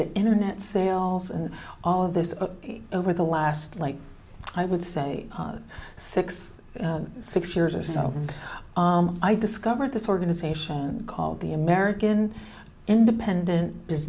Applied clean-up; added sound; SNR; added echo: none; none; none; none.